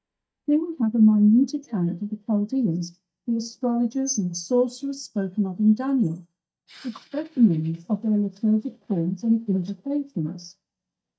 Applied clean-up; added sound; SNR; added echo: neural mask model DeepFilterNet 3.